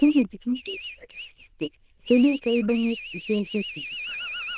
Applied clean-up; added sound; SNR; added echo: neural diffusion model UNIVERSE++.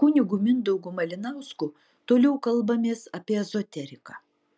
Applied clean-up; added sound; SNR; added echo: none; none; none; none.